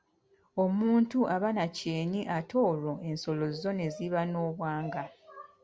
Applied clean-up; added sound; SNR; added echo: none; none; none; none.